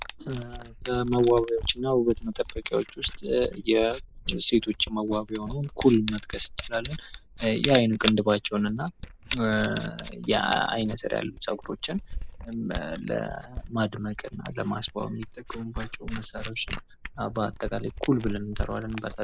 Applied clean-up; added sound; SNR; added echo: neural mask model Resemble Enhance denoiser.